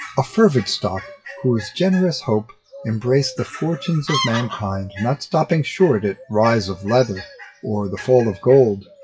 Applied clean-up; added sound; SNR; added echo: classical method WPE with log-MMSE.